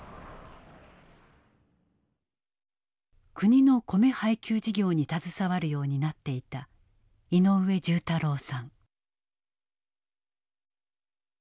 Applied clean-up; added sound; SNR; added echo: none; none; none; none.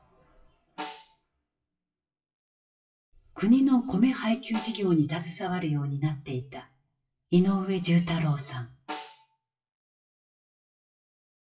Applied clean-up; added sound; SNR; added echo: classical method WPE with log-MMSE.